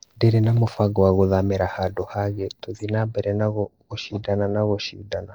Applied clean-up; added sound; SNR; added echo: neural mask model DeepFilterNet 3.